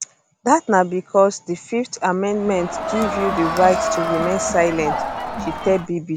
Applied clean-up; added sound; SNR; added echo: none; Animal + Crowd; 4 dB; none.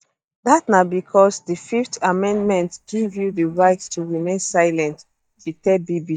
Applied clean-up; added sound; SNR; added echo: neural mask model DeepFilterNet 3.